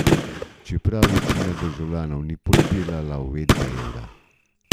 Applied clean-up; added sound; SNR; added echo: none; Gunshot, gunfire; -3 dB; none.